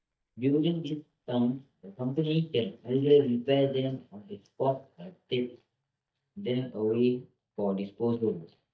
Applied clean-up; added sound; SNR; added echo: neural mask model DeepFilterNet 3.